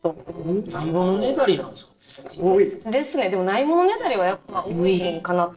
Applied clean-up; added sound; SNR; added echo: neural separator model SepFormer DNS4.